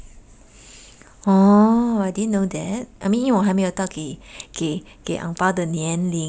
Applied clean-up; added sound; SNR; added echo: none; none; none; none.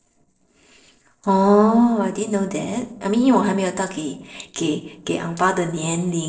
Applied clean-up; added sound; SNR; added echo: neural separator model SepFormer DNS4.